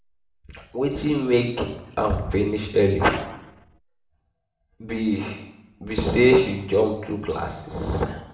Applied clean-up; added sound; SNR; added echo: none; none; none; reverberation time 0.8 s.